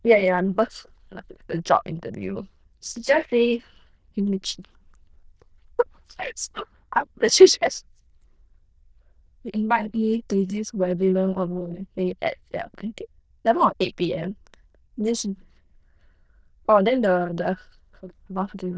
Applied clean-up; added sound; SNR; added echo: neural diffusion model UNIVERSE++.